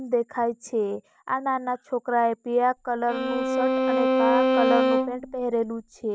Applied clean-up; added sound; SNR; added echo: none; Bowed string instrument; -3 dB; none.